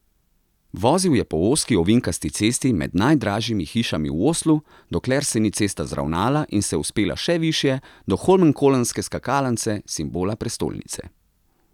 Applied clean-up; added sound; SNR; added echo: none; none; none; none.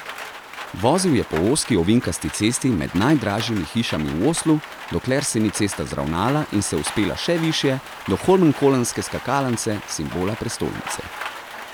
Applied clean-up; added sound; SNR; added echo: none; Rain; 13 dB; none.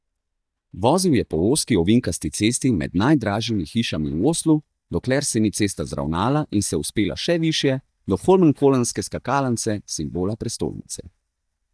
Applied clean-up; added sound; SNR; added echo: neural mask model DeepFilterNet 3.